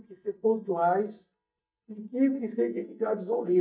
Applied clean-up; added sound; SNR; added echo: neural mask model DeepFilterNet 3.